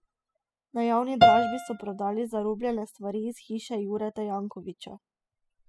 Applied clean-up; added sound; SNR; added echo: classical method spectral subtraction.